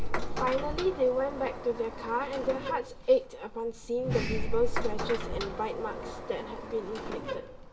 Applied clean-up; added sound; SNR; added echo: none; Sliding door; 1 dB; reverberation time 0.3 s.